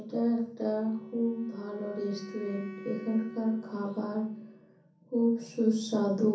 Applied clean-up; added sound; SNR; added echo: none; Wind instrument, woodwind instrument; 19 dB; reverberation time 0.6 s.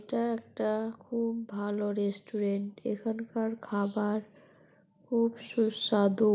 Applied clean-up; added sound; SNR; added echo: none; none; none; none.